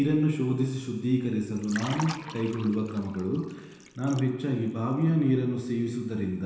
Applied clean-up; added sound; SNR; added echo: none; Liquid; 18 dB; reverberation time 1.1 s.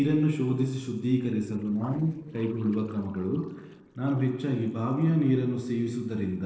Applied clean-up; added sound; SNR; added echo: neural separator model SepFormer DNS4.